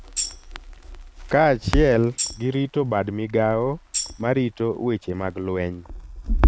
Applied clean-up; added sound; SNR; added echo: none; Tambourine + Crackle; 3 dB; none.